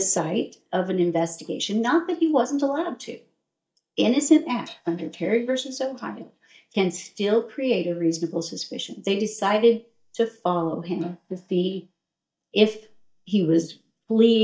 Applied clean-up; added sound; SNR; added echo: neural mask model DeepFilterNet 3.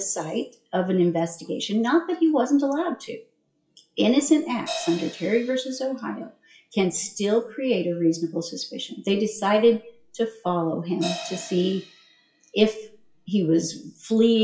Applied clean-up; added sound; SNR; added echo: classical method WPE with log-MMSE.